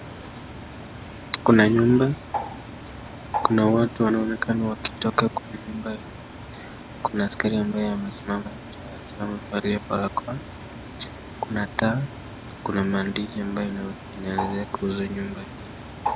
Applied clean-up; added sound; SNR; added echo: none; Bird; 10 dB; none.